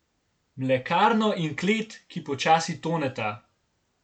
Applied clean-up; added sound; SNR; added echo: none; none; none; none.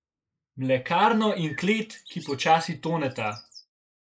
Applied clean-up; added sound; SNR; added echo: neural mask model Resemble Enhance denoiser.